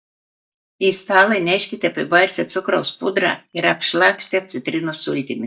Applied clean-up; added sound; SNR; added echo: neural mask model DeepFilterNet 3.